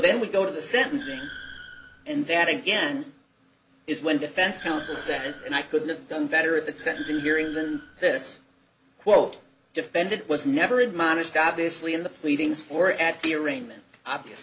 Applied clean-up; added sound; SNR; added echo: none; Car; 17 dB; none.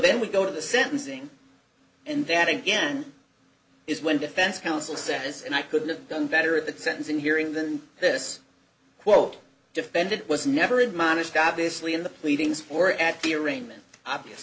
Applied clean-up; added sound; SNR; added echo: none; none; none; none.